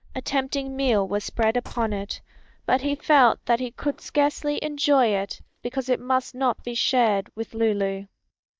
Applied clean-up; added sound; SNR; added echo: neural mask model DeepFilterNet 3.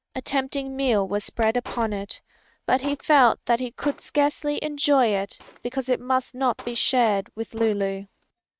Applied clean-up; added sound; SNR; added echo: neural mask model RNNoise.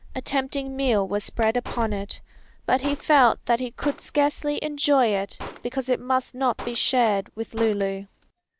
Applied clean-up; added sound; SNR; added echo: none; Gunshot, gunfire; 17 dB; none.